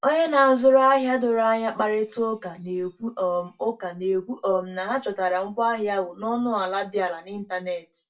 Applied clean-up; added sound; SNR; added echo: none; none; none; reverberation time 0.2 s.